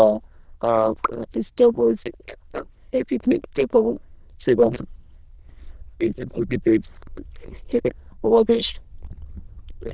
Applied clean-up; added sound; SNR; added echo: neural diffusion model UNIVERSE++.